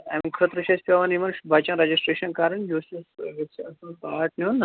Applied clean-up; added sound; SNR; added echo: none; none; none; none.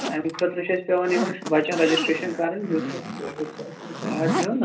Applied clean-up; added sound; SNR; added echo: none; Zipper (clothing); 6 dB; reverberation time 0.3 s.